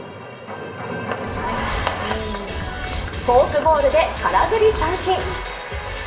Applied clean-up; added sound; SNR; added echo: none; Bird; 9 dB; reverberation time 0.7 s.